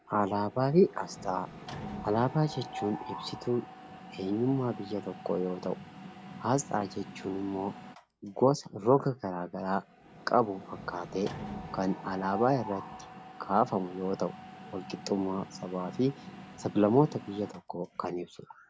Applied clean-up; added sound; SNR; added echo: none; Mechanisms; 14 dB; none.